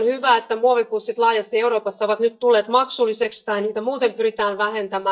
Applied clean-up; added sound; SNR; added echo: neural mask model DeepFilterNet 3.